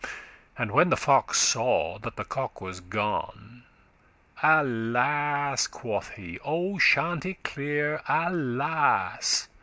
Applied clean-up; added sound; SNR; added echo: none; none; none; none.